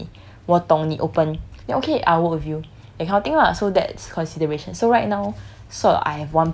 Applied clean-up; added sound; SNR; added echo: none; none; none; none.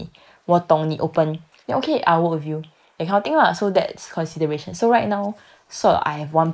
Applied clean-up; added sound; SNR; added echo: neural mask model Resemble Enhance denoiser.